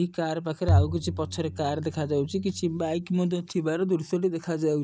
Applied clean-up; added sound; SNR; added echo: none; Bowed string instrument; 2 dB; none.